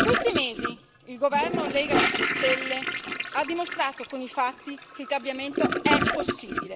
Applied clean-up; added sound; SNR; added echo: none; Toilet flush / Gurgling; -1 dB; none.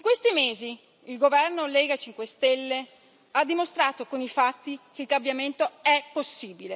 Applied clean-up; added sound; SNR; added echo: none; none; none; none.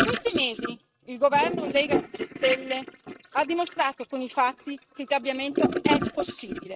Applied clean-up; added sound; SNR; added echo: neural mask model RNNoise.